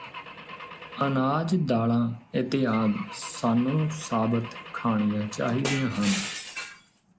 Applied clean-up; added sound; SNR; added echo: none; Glass / Engine / Car; 12 dB; none.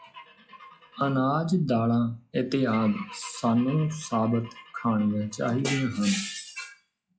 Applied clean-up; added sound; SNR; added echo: classical method log-MMSE.